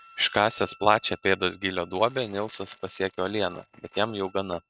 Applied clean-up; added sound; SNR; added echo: neural mask model RNNoise.